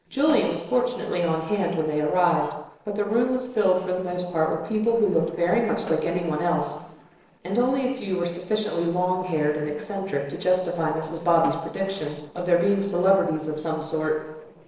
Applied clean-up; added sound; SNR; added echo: neural separator model SepFormer DNS4.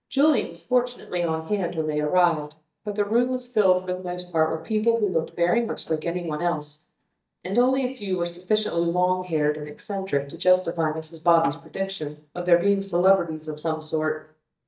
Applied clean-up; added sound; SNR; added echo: neural mask model DeepFilterNet 3.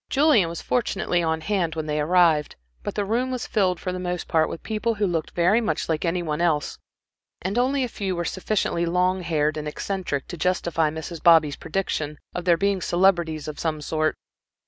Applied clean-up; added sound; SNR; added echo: none; none; none; none.